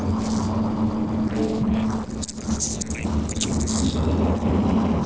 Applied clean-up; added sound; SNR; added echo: neural separator model SepFormer DNS4.